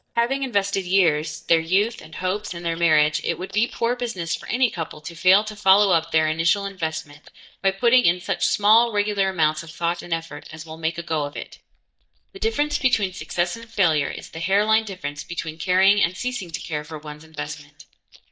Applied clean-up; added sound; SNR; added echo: neural mask model DeepFilterNet 3.